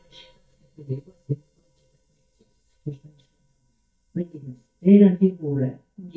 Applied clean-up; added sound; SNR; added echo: neural mask model DeepFilterNet 3.